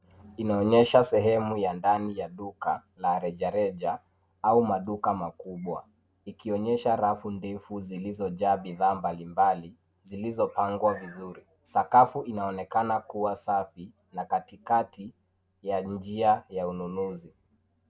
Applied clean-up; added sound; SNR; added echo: none; none; none; none.